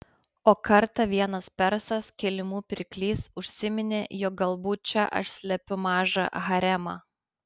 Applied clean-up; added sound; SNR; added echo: none; none; none; none.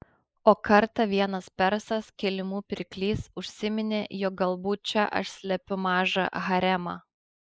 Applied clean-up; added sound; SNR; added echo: neural mask model Resemble Enhance denoiser.